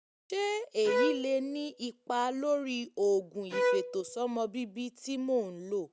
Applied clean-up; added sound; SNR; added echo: none; Bowed string instrument; 3 dB; none.